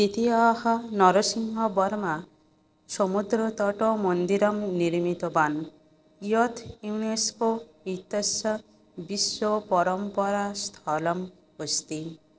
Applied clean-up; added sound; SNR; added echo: neural separator model SepFormer DNS4.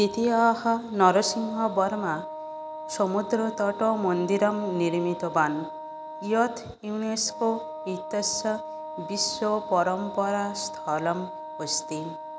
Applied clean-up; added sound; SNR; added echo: none; Wind instrument, woodwind instrument; 11 dB; none.